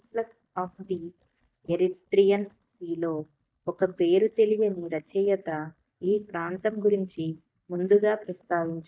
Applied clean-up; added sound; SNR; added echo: neural mask model DeepFilterNet 3.